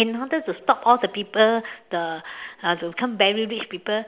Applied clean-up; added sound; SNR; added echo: none; none; none; none.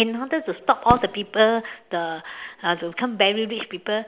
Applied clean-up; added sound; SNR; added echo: none; Fireworks; 12 dB; none.